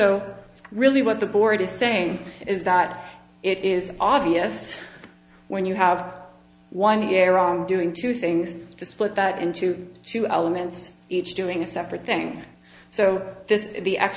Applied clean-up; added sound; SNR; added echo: none; none; none; none.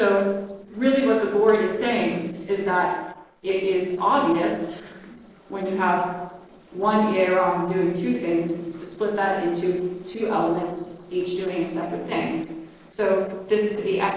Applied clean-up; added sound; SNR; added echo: neural separator model SepFormer DNS4.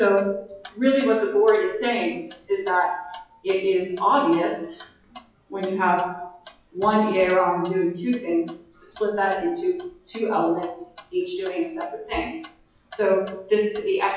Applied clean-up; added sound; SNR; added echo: classical method WPE with log-MMSE.